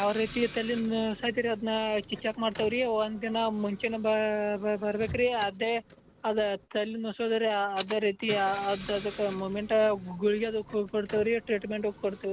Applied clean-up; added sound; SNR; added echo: none; Engine / Car; 17 dB; none.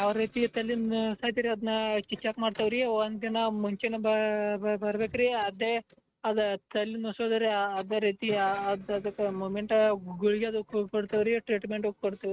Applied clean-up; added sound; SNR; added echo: neural mask model RNNoise.